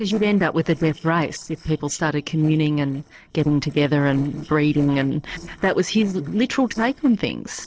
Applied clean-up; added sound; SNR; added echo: neural separator model SepFormer DNS4.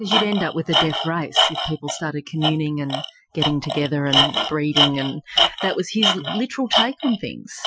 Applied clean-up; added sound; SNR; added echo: classical method Wiener filter.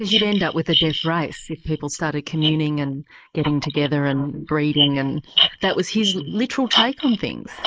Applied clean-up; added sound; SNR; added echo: neural mask model Resemble Enhance denoiser.